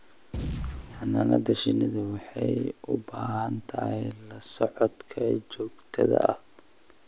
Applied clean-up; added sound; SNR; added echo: none; Boom; 13 dB; none.